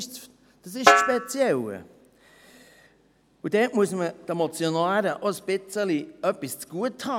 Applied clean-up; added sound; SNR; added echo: none; Snare drum; -3 dB; none.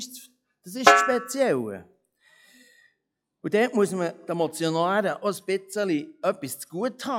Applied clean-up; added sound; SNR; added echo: classical method log-MMSE.